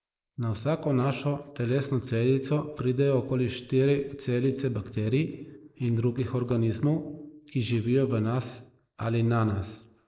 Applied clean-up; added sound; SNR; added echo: neural mask model Resemble Enhance denoiser.